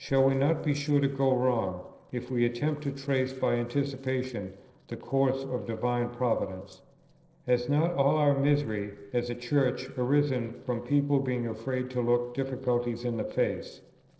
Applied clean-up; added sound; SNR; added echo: neural separator model SepFormer DNS4.